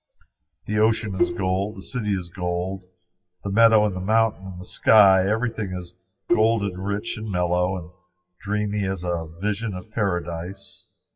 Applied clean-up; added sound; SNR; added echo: classical method WPE with log-MMSE.